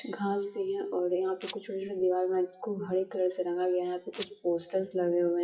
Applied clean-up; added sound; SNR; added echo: classical method WPE with log-MMSE.